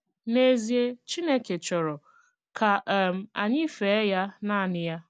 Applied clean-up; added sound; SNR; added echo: none; none; none; none.